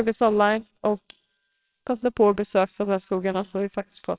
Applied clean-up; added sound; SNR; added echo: neural separator model SepFormer WHAMR!.